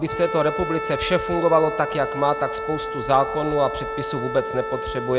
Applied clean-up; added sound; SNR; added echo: none; Wind instrument, woodwind instrument; 6 dB; none.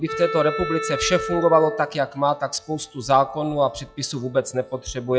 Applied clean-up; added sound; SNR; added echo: classical method log-MMSE.